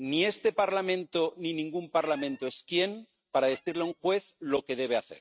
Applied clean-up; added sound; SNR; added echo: neural mask model RNNoise.